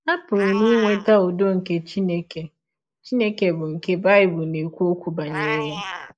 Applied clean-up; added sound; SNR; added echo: neural mask model Resemble Enhance denoiser.